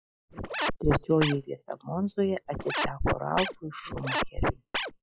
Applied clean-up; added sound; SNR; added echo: classical method log-MMSE.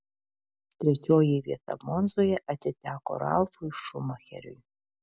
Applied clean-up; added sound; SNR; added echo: none; none; none; none.